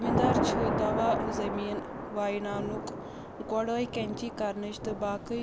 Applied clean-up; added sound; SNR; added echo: none; Thunder / Rain; 0 dB; none.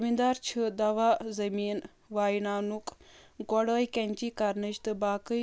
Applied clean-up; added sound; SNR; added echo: none; none; none; none.